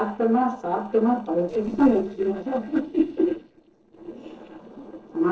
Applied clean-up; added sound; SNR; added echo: neural separator model SepFormer DNS4.